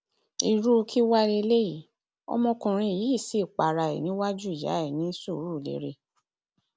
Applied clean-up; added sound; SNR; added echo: none; none; none; none.